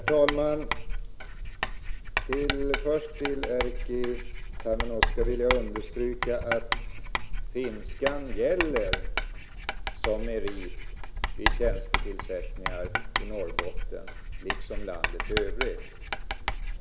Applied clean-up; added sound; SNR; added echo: none; Writing; -1 dB; none.